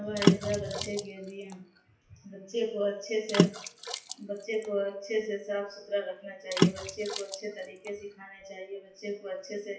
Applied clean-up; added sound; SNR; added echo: classical method WPE with log-MMSE.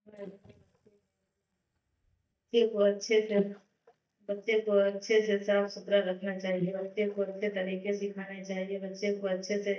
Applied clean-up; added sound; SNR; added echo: neural mask model DeepFilterNet 3.